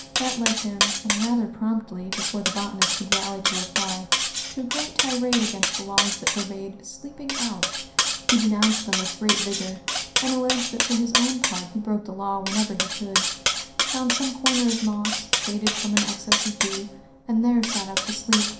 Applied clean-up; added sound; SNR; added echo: none; Cutlery, silverware; -1 dB; reverberation time 0.5 s.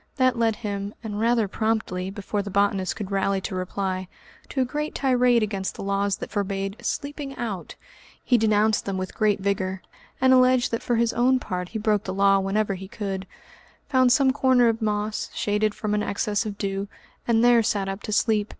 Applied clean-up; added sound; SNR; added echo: none; none; none; none.